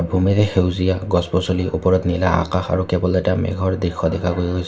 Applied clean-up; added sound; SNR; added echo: none; none; none; reverberation time 0.2 s.